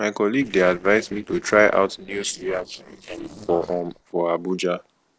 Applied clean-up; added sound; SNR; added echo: neural separator model SepFormer DNS4.